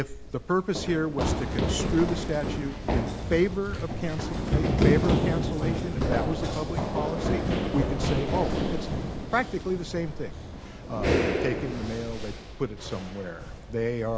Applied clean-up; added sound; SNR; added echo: none; Run; -2 dB; none.